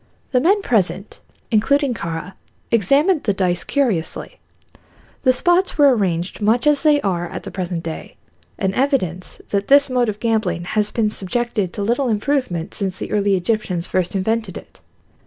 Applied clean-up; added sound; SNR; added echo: none; none; none; none.